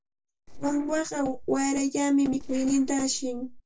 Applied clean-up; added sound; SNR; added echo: neural separator model SepFormer DNS4.